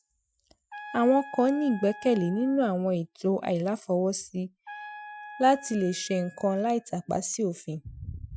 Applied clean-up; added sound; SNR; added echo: classical method Wiener filter.